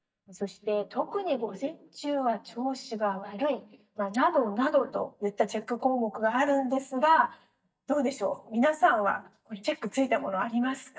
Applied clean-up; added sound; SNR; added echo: neural mask model DeepFilterNet 3.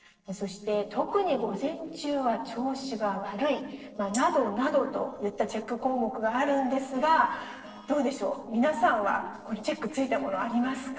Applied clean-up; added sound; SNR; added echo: neural separator model SepFormer DNS4.